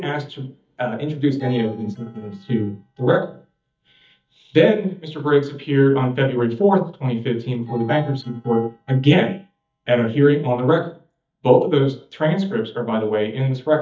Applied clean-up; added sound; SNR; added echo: neural mask model DeepFilterNet 3.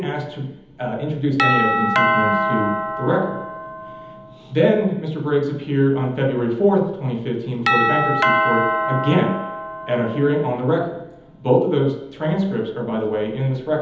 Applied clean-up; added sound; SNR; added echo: none; Doorbell; 3 dB; reverberation time 1.3 s.